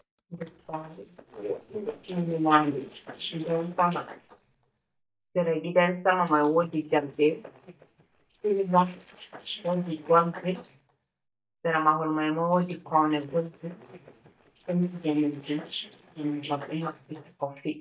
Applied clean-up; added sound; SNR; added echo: neural mask model DeepFilterNet 3.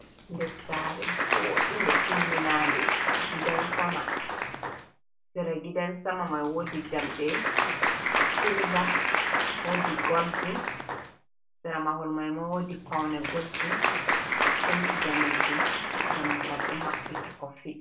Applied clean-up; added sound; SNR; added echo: none; Applause; -4 dB; reverberation time 0.3 s.